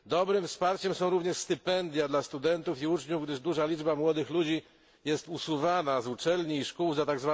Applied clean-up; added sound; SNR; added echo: none; none; none; none.